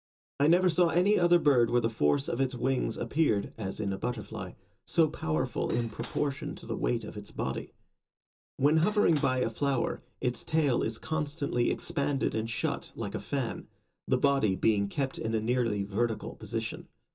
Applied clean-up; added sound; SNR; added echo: none; Cutlery, silverware / Dishes, pots, and pans; 18 dB; reverberation time 0.2 s.